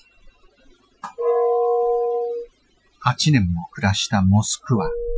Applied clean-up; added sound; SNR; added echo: classical method Wiener filter.